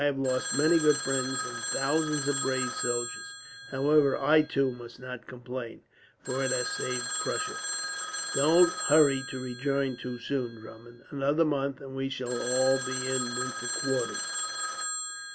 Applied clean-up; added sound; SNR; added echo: none; Telephone; 6 dB; none.